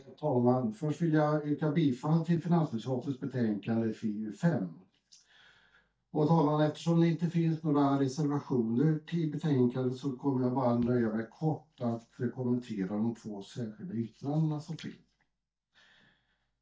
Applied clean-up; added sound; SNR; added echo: neural mask model DeepFilterNet 3.